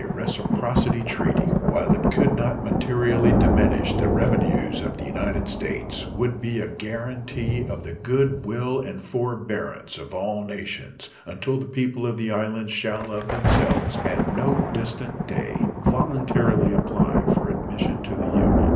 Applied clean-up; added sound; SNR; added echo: none; Thunder; -2 dB; reverberation time 0.5 s.